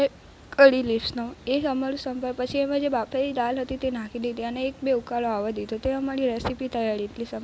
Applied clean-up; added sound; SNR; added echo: none; none; none; none.